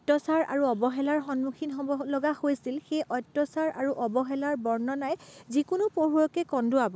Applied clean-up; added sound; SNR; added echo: none; none; none; none.